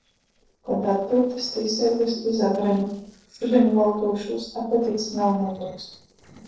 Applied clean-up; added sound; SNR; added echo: neural separator model SepFormer DNS4.